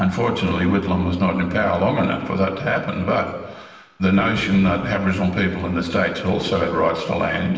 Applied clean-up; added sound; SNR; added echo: none; Knock; 15 dB; reverberation time 1.2 s.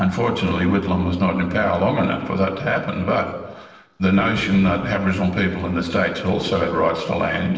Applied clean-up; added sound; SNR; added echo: neural separator model SepFormer DNS4.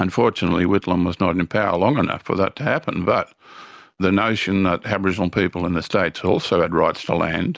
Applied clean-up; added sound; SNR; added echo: none; none; none; none.